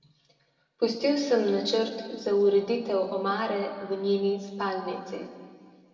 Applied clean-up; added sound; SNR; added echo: none; none; none; reverberation time 2.1 s.